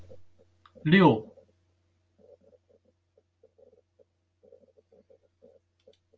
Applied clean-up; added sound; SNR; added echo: none; none; none; none.